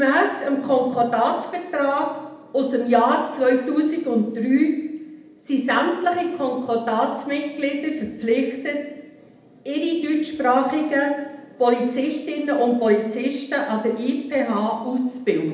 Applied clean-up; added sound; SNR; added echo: none; none; none; reverberation time 0.8 s.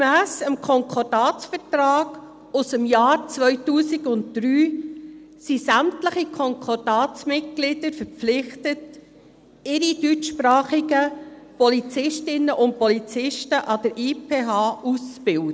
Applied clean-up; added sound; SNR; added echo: none; none; none; none.